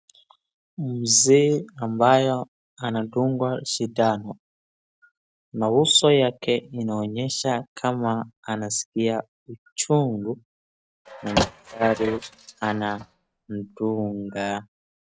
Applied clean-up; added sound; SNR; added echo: neural mask model RNNoise.